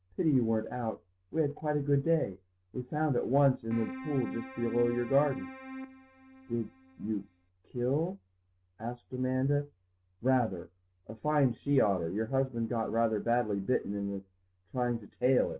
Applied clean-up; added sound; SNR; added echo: none; Keyboard (musical); 11 dB; none.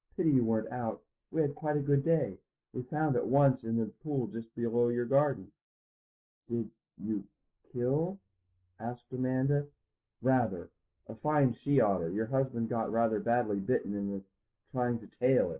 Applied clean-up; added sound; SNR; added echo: neural mask model Resemble Enhance denoiser.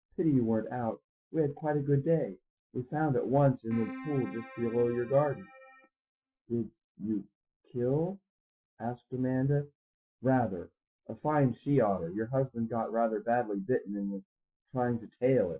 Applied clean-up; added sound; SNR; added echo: classical method Wiener filter.